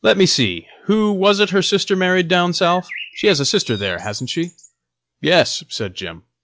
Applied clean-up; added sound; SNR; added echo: classical method log-MMSE.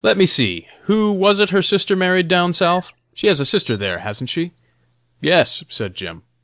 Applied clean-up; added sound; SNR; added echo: neural mask model DeepFilterNet 3.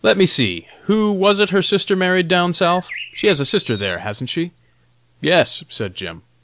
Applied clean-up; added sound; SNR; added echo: none; Bird; 17 dB; none.